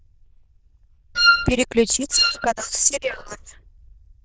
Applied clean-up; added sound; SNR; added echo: neural diffusion model UNIVERSE++.